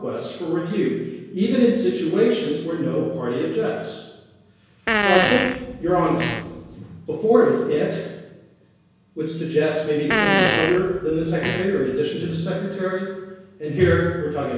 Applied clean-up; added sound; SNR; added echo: none; Fart; 1 dB; reverberation time 1.0 s.